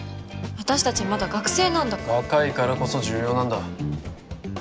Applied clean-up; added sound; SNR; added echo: none; Bowed string instrument; 15 dB; none.